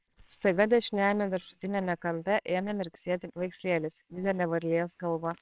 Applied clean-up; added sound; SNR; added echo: neural separator model SepFormer WHAMR!.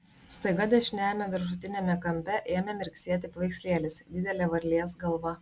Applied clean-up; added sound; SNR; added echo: none; none; none; none.